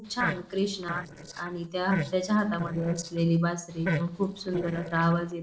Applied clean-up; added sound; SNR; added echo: neural separator model SepFormer DNS4.